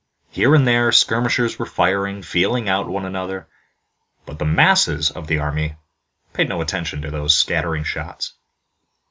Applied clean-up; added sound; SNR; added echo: none; none; none; none.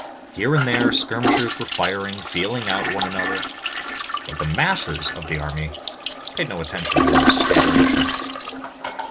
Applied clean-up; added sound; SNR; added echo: none; Toilet flush; -3 dB; none.